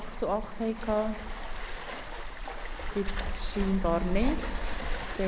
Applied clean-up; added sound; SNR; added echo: none; Waves, surf; 0 dB; none.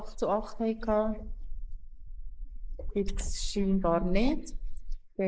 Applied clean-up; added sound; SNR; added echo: neural mask model Resemble Enhance denoiser.